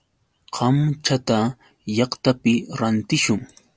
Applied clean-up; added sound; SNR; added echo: none; none; none; none.